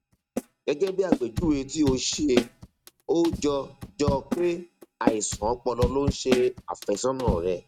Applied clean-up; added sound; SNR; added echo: neural mask model RNNoise.